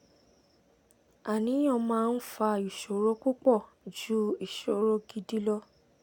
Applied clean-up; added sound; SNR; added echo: none; none; none; none.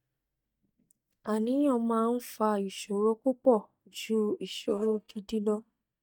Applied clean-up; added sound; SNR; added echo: neural mask model DeepFilterNet 3.